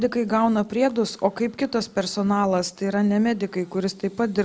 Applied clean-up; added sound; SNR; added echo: none; none; none; none.